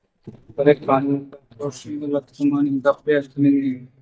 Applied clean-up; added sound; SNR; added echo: neural mask model DeepFilterNet 3.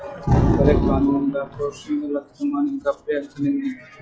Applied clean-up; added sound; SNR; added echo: classical method log-MMSE.